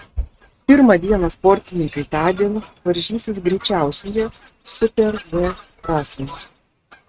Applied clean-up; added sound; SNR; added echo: neural mask model RNNoise.